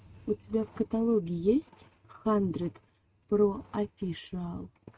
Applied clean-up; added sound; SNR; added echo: neural mask model RNNoise.